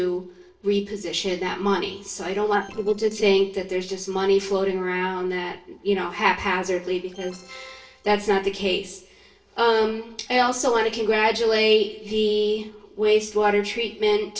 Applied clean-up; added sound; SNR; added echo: neural separator model SepFormer DNS4.